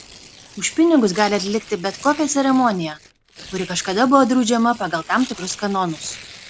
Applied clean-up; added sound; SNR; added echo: none; Tearing; 19 dB; none.